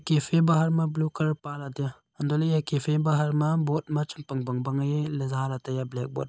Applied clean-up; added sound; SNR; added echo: none; none; none; none.